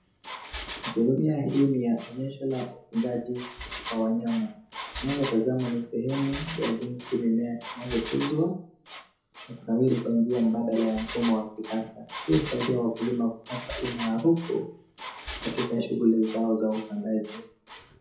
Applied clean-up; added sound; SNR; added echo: none; Engine; 14 dB; reverberation time 0.5 s.